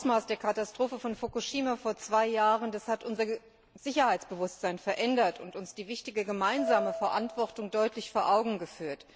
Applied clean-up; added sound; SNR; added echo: none; Piano; 7 dB; none.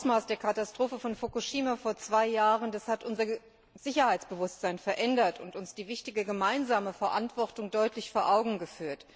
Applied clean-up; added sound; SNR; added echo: none; none; none; none.